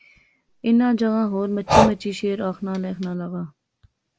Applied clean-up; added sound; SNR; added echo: none; Breathing; 1 dB; none.